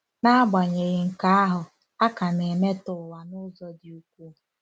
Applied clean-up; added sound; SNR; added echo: none; none; none; none.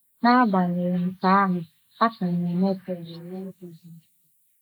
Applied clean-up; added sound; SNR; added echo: neural mask model Resemble Enhance denoiser.